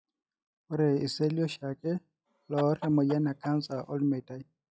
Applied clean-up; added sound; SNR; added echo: classical method log-MMSE.